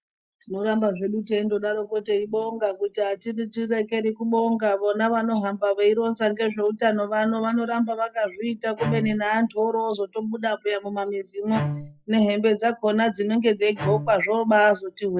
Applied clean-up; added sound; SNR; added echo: classical method log-MMSE.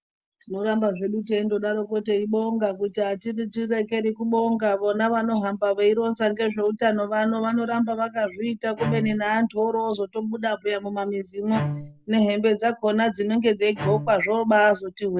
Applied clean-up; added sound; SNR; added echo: none; Bowed string instrument; 10 dB; none.